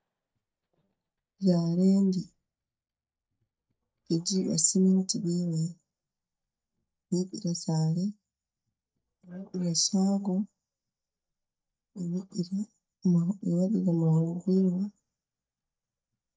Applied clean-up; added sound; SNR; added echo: neural mask model DeepFilterNet 3.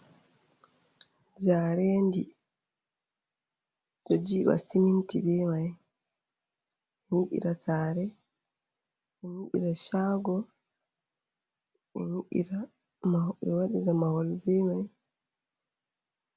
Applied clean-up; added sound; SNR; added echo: none; none; none; none.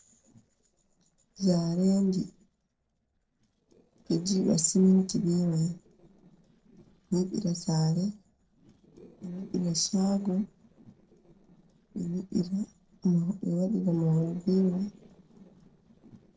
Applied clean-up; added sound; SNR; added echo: neural separator model SepFormer DNS4.